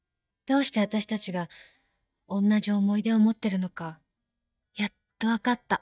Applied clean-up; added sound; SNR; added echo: neural mask model DeepFilterNet 3.